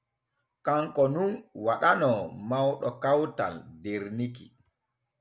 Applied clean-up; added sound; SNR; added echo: none; none; none; none.